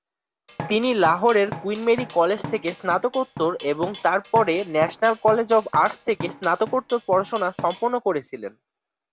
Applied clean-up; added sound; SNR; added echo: none; Drum kit; 14 dB; none.